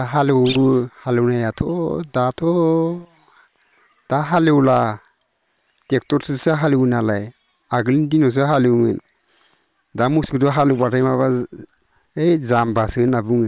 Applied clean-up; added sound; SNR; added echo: neural separator model SepFormer WHAM!.